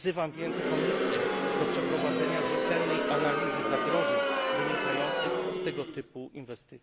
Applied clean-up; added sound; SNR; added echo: none; Crowd; -5 dB; none.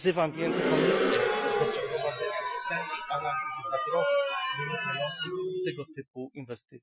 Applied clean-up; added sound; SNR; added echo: classical method Wiener filter.